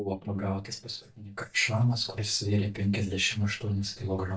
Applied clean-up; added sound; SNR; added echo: neural mask model DeepFilterNet 3.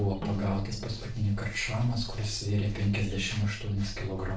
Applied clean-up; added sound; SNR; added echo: neural separator model SepFormer DNS4.